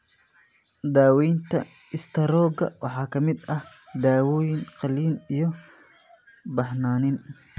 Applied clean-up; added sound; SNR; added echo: none; none; none; none.